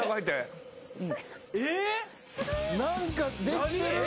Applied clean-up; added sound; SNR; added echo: none; none; none; none.